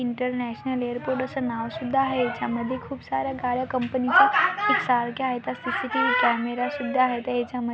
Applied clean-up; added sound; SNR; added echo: none; none; none; none.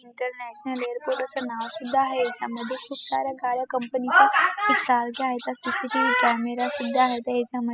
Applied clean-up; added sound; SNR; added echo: classical method spectral subtraction.